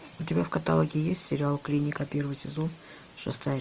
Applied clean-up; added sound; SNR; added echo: none; none; none; none.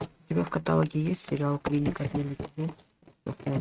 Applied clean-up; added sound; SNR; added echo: neural mask model RNNoise.